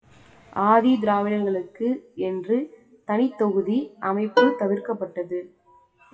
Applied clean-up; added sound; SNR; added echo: classical method WPE with log-MMSE.